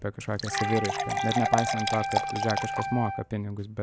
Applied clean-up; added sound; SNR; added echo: none; Wind instrument, woodwind instrument + Fill (with liquid) / Water; 0 dB; none.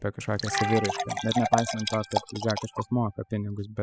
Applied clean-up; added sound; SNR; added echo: classical method spectral subtraction.